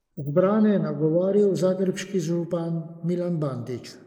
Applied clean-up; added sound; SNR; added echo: neural mask model Resemble Enhance denoiser.